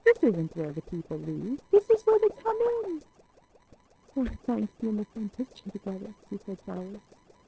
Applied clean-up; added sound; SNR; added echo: neural separator model SepFormer DNS4.